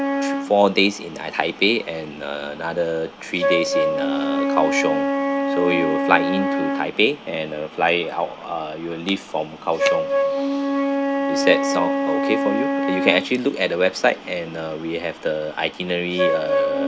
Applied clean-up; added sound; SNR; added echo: none; Wind instrument, woodwind instrument; 1 dB; none.